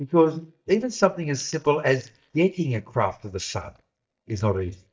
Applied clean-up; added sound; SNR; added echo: neural mask model DeepFilterNet 3.